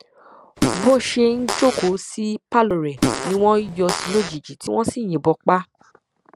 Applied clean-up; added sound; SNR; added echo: none; Fart; 5 dB; none.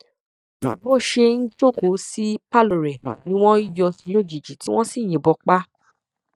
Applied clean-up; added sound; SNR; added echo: neural mask model DeepFilterNet 3.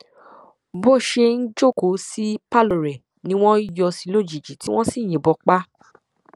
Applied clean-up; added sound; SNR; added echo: none; none; none; none.